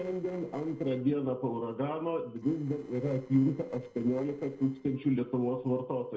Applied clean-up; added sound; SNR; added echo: neural separator model SepFormer DNS4.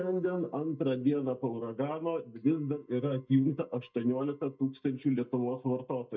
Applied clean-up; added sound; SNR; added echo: neural mask model DeepFilterNet 3.